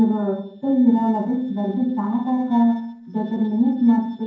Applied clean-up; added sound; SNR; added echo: neural separator model SepFormer DNS4.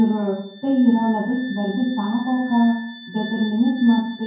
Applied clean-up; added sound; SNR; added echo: none; Wind instrument, woodwind instrument; 17 dB; reverberation time 0.9 s.